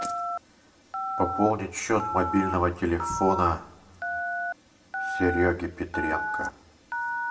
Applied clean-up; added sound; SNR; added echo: none; Telephone; 4 dB; reverberation time 0.6 s.